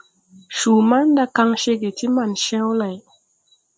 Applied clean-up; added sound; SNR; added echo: none; none; none; none.